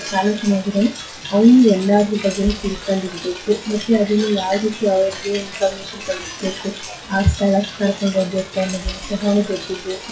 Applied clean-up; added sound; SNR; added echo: classical method WPE with log-MMSE.